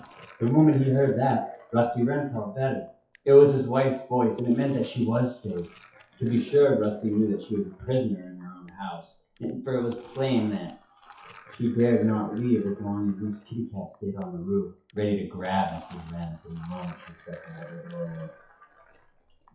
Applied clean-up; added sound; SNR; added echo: classical method WPE with log-MMSE.